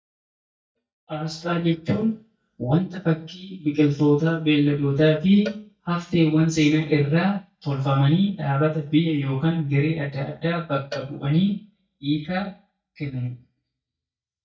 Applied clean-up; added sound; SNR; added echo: neural mask model DeepFilterNet 3.